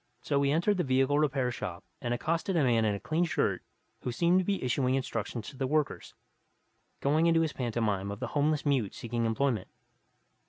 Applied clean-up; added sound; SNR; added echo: none; none; none; none.